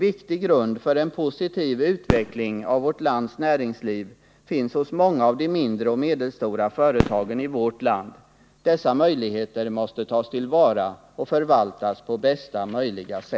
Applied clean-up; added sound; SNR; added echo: none; Fireworks; 9 dB; none.